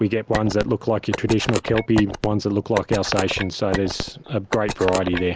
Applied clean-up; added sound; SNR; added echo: none; Telephone; 7 dB; none.